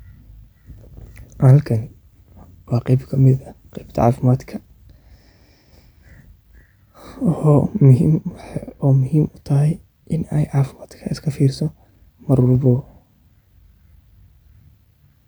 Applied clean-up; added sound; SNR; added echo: none; none; none; none.